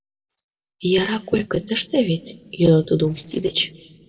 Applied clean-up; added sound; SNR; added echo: neural separator model SepFormer DNS4.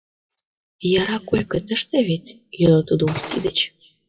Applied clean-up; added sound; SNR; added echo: classical method WPE with log-MMSE.